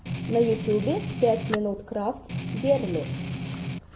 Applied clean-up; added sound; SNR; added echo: none; Strum; 5 dB; none.